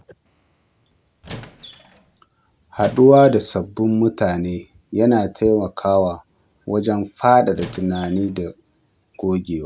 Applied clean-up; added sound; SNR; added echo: none; Squeak; 19 dB; none.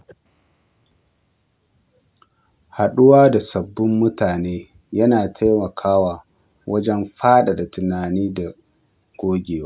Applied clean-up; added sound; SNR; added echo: none; none; none; none.